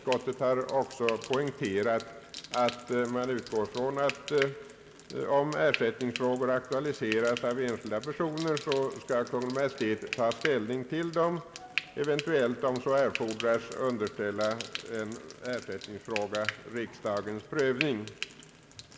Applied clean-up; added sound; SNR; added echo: none; Frying (food); 12 dB; none.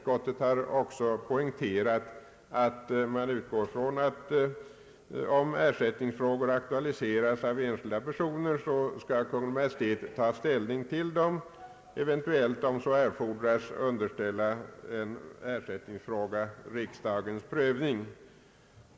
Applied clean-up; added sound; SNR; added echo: none; none; none; none.